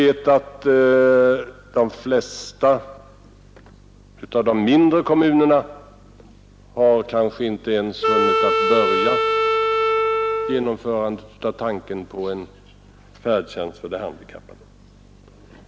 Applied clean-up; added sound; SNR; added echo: none; Wind instrument, woodwind instrument; -1 dB; none.